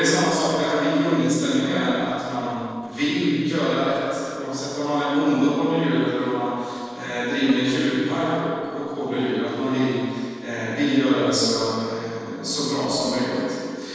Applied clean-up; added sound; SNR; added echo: neural separator model SepFormer DNS4.